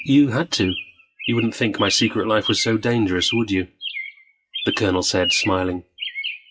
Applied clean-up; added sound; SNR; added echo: classical method WPE with log-MMSE.